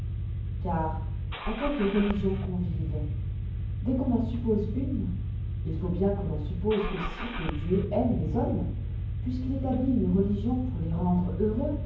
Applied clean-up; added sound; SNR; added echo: none; Engine starting / Car; 2 dB; reverberation time 0.9 s.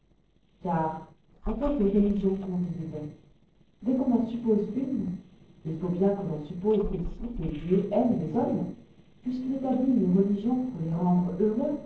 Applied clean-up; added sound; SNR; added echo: neural separator model SepFormer DNS4.